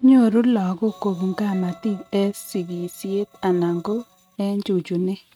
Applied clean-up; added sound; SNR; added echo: neural mask model RNNoise.